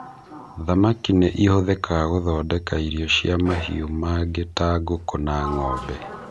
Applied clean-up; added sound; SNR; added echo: none; Sliding door; 16 dB; none.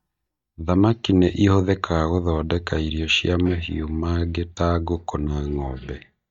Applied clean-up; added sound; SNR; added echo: neural mask model DeepFilterNet 3.